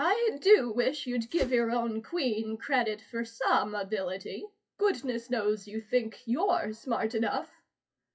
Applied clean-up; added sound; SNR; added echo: classical method WPE with log-MMSE.